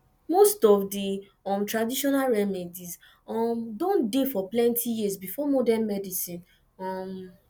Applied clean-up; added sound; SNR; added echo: none; none; none; none.